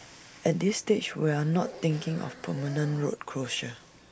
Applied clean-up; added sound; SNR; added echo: none; Zipper (clothing); 19 dB; none.